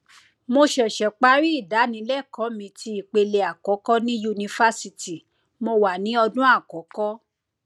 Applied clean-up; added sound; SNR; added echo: none; none; none; none.